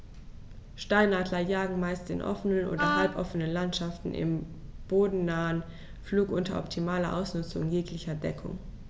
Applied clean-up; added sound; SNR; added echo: none; Wind instrument, woodwind instrument; 2 dB; none.